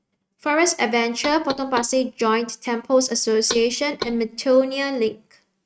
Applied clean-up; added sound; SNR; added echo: neural mask model RNNoise.